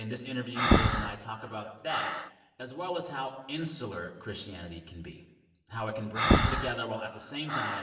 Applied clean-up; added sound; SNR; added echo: none; Breathing; -5 dB; reverberation time 1.0 s.